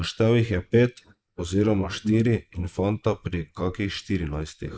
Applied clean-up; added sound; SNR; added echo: neural mask model Resemble Enhance denoiser.